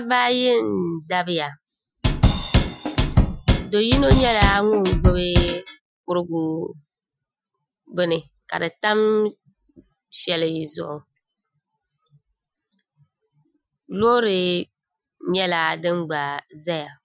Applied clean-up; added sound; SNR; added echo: classical method Wiener filter.